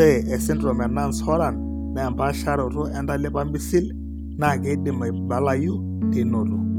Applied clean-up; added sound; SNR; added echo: none; Piano; 2 dB; none.